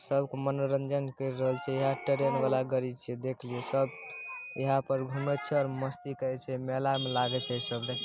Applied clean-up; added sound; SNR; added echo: none; Wind instrument, woodwind instrument; 20 dB; none.